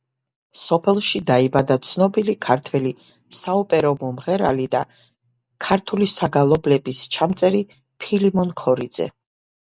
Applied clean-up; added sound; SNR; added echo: none; none; none; none.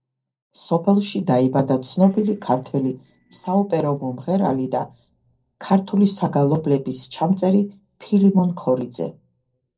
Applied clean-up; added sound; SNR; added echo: neural separator model SepFormer DNS4.